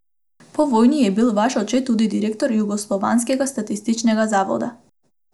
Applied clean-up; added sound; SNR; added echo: none; none; none; none.